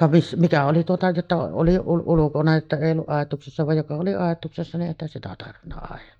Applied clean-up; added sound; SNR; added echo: neural mask model DeepFilterNet 3.